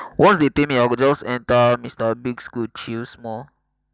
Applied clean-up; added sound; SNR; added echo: none; none; none; none.